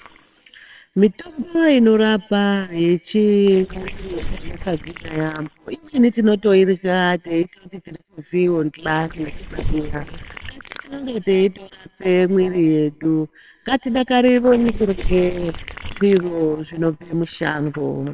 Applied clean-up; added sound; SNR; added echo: neural separator model SepFormer WHAMR!.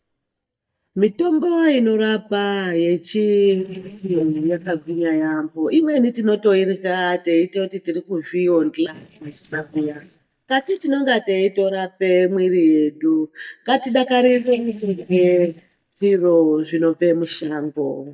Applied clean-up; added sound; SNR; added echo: neural mask model DeepFilterNet 3.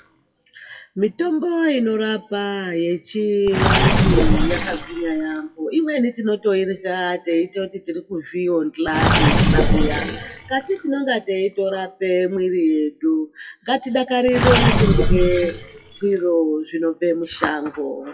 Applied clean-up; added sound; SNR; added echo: classical method WPE with log-MMSE.